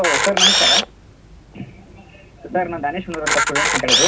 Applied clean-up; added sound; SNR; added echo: none; Camera; -5 dB; reverberation time 0.4 s.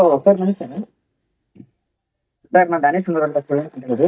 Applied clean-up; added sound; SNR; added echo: neural mask model DeepFilterNet 3.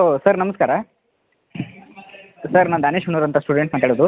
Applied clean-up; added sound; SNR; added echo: none; none; none; none.